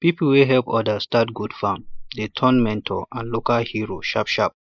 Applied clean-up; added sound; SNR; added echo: neural mask model Resemble Enhance denoiser.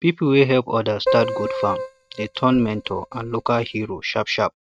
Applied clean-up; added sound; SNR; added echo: neural mask model RNNoise.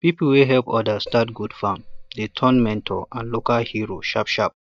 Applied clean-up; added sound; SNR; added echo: neural mask model DeepFilterNet 3.